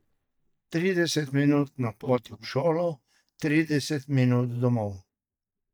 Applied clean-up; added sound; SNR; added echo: neural mask model DeepFilterNet 3.